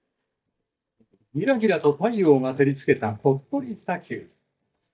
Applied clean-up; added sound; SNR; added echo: neural mask model DeepFilterNet 3.